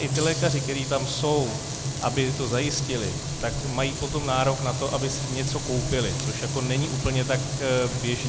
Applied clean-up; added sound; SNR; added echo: none; Frying (food); 2 dB; none.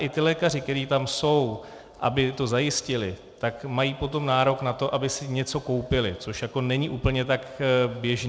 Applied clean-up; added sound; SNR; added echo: none; none; none; none.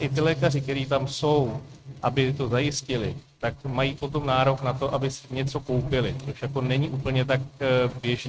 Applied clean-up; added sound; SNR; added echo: neural mask model RNNoise.